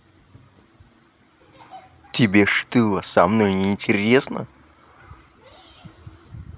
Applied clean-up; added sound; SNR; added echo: none; none; none; none.